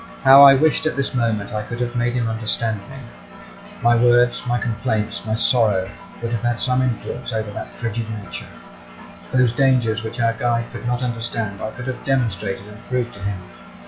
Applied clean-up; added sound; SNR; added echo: classical method log-MMSE.